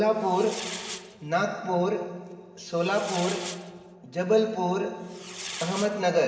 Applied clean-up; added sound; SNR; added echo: none; Fireworks; 12 dB; reverberation time 1.7 s.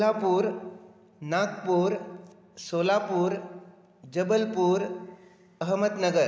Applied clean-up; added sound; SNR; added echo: none; none; none; none.